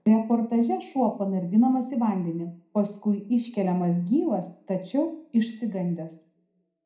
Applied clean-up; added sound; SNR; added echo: none; none; none; reverberation time 0.4 s.